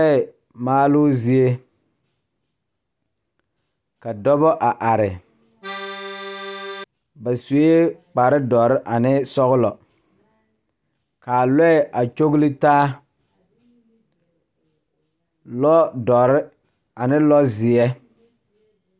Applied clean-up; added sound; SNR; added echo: none; Accordion; 10 dB; none.